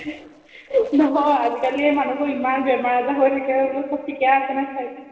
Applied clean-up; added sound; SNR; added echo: neural separator model SepFormer DNS4.